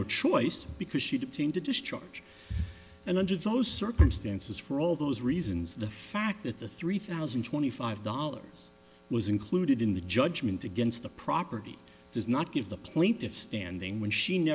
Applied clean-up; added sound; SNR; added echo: none; none; none; none.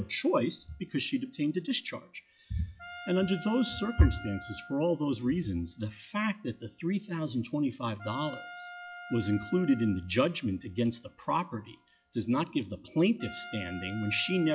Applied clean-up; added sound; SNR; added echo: classical method log-MMSE.